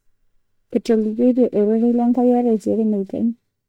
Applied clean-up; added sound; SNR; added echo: neural mask model DeepFilterNet 3.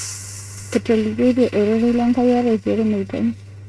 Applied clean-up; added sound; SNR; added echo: neural mask model RNNoise.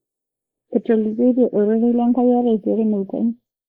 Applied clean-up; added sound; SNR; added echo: neural mask model Resemble Enhance denoiser.